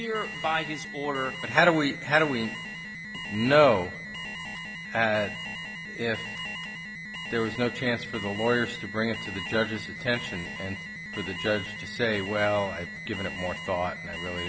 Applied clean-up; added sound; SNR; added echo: none; Alarm; 8 dB; none.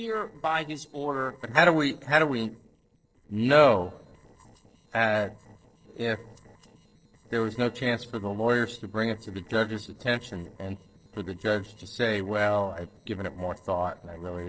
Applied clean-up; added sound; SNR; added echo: neural separator model SepFormer DNS4.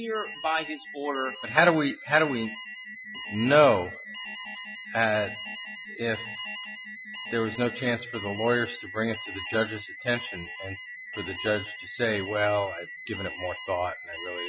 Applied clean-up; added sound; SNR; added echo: classical method Wiener filter.